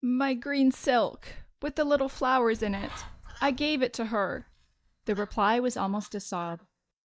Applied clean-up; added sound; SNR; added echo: neural mask model DeepFilterNet 3.